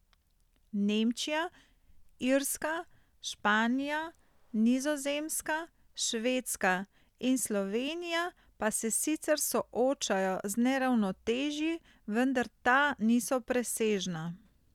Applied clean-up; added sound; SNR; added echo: none; none; none; none.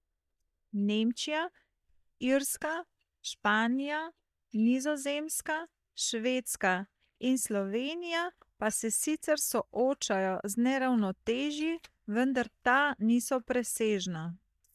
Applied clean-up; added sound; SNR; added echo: neural mask model DeepFilterNet 3.